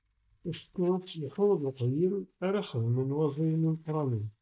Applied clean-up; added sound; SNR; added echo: neural mask model DeepFilterNet 3.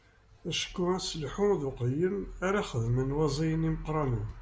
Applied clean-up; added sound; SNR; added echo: none; none; none; none.